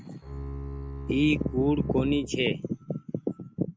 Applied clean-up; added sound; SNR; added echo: none; Bowed string instrument; 9 dB; none.